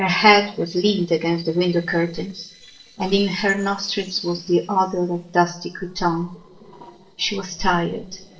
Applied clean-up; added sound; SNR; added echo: neural separator model SepFormer DNS4.